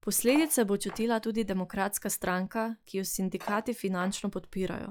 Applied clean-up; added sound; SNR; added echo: classical method log-MMSE.